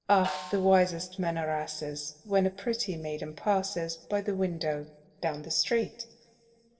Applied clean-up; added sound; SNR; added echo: neural separator model SepFormer DNS4.